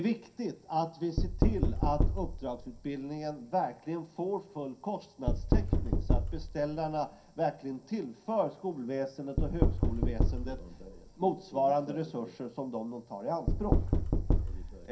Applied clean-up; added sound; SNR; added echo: none; Knock; -3 dB; reverberation time 0.3 s.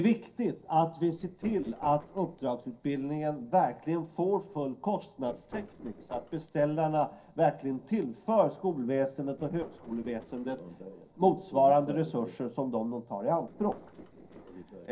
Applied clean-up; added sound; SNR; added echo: neural separator model SepFormer DNS4.